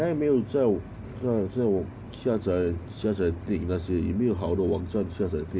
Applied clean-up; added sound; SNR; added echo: none; none; none; none.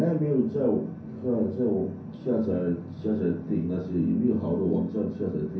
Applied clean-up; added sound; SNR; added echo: none; none; none; reverberation time 0.6 s.